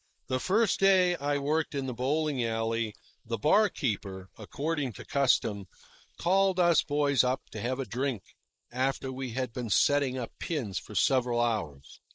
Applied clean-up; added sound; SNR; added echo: neural mask model Resemble Enhance denoiser.